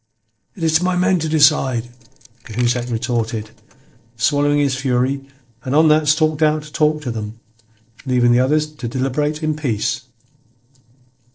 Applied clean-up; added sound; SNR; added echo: neural separator model SepFormer DNS4.